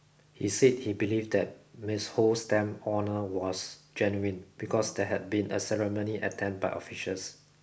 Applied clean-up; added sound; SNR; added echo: none; none; none; none.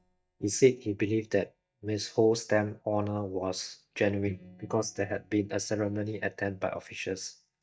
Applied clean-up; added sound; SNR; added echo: neural mask model DeepFilterNet 3.